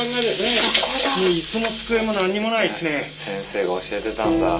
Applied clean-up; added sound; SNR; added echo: none; none; none; reverberation time 0.2 s.